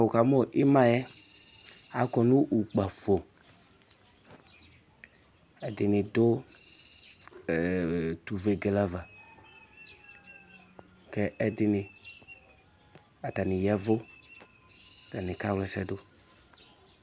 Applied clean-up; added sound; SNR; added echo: none; none; none; none.